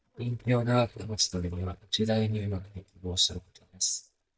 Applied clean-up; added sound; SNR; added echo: neural mask model DeepFilterNet 3.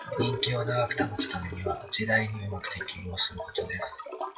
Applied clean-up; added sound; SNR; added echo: classical method WPE with log-MMSE.